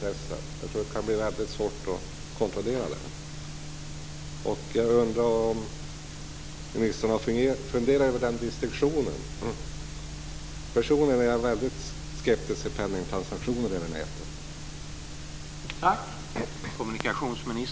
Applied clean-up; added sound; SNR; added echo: none; none; none; none.